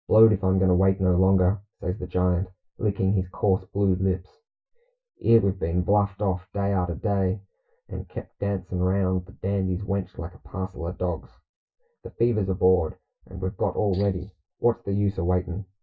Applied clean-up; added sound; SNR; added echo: neural mask model DeepFilterNet 3.